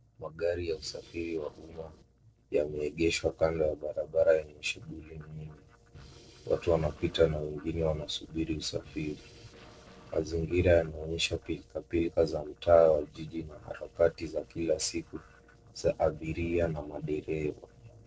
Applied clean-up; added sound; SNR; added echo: neural separator model SepFormer DNS4.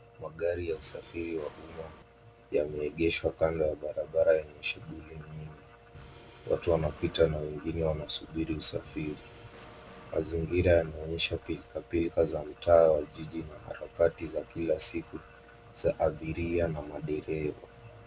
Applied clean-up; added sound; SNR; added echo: none; Drum kit; 20 dB; none.